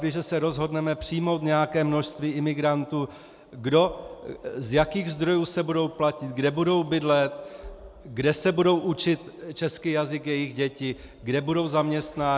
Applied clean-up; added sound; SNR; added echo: none; none; none; none.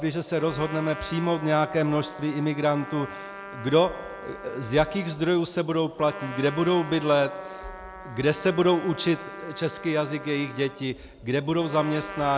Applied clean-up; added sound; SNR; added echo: none; Trumpet; 14 dB; none.